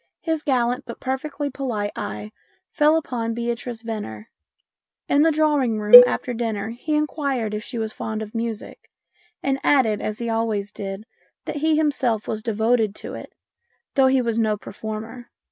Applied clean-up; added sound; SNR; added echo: none; Cowbell; -4 dB; none.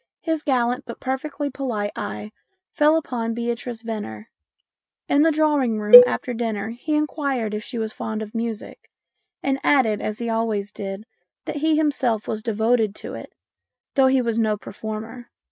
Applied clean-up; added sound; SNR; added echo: neural mask model RNNoise.